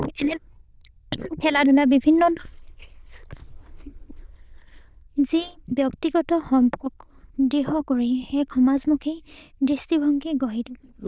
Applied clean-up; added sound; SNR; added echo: neural diffusion model UNIVERSE++.